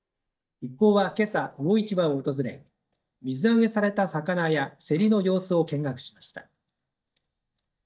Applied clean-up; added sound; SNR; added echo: neural mask model DeepFilterNet 3.